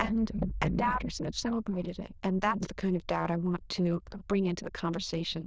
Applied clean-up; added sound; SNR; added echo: neural diffusion model UNIVERSE++.